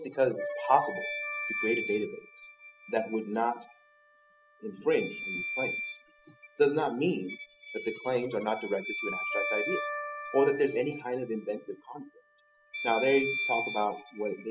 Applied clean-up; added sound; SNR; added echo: classical method spectral subtraction.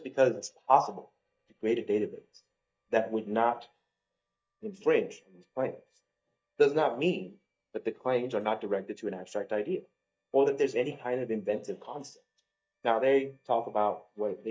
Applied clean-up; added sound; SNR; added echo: neural mask model DeepFilterNet 3.